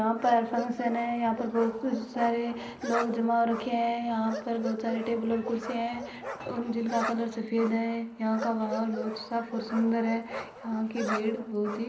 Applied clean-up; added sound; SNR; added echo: none; Bark; 10 dB; reverberation time 0.5 s.